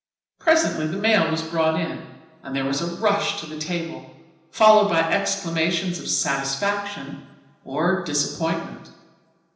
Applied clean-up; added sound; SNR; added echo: none; none; none; reverberation time 0.9 s.